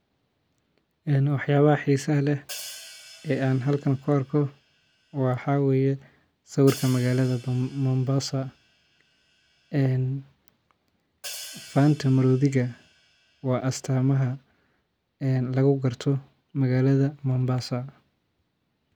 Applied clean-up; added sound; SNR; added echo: none; Hi-hat; 20 dB; none.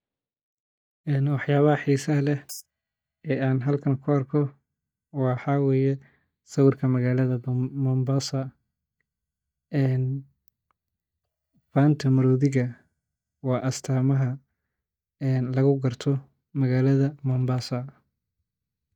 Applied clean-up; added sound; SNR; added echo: neural mask model DeepFilterNet 3.